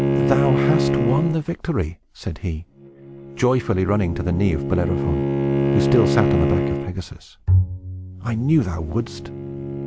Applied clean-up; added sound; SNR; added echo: none; Bowed string instrument + Bowed string instrument; -1 dB; none.